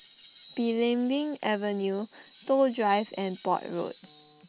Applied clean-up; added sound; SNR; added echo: none; Screech; 15 dB; none.